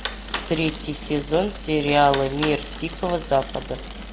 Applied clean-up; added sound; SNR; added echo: none; Mechanisms / Bicycle + Bicycle; 10 dB; none.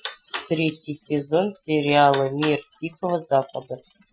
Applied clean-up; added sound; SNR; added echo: classical method Wiener filter.